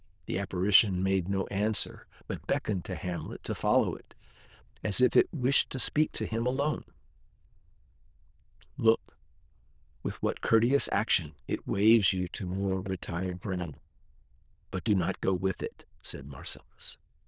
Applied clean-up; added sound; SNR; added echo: neural diffusion model UNIVERSE++.